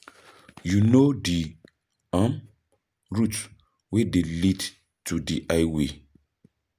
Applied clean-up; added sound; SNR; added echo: none; none; none; none.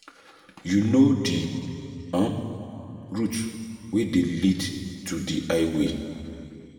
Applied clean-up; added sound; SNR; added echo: none; none; none; reverberation time 2.3 s.